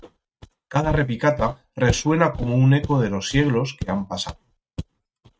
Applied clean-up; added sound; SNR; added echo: neural mask model RNNoise.